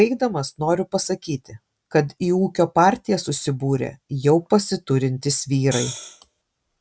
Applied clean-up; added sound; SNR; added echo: none; Hi-hat; 11 dB; none.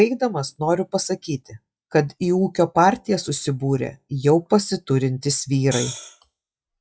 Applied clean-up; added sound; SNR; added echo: classical method log-MMSE.